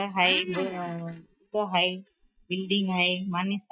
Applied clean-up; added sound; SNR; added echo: neural mask model DeepFilterNet 3.